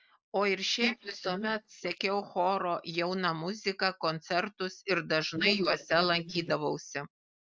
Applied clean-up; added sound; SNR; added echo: neural mask model Resemble Enhance denoiser.